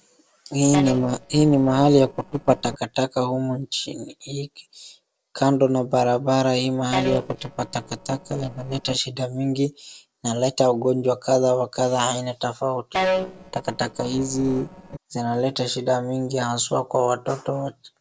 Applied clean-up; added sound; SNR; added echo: neural separator model SepFormer DNS4.